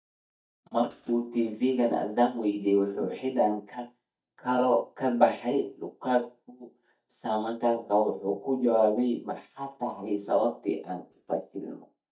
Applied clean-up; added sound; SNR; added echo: neural mask model DeepFilterNet 3.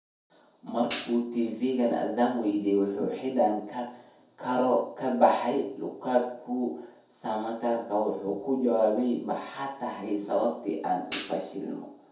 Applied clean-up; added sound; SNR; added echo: none; Hi-hat; 14 dB; reverberation time 0.6 s.